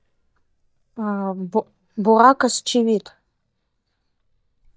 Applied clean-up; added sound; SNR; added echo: neural mask model DeepFilterNet 3.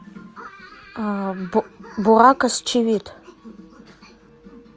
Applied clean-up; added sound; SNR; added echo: none; none; none; none.